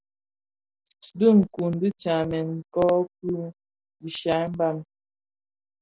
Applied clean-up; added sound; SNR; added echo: none; none; none; none.